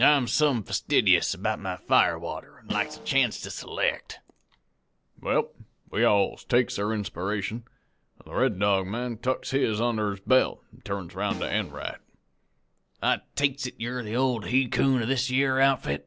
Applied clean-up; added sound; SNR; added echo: none; Snare drum; 11 dB; none.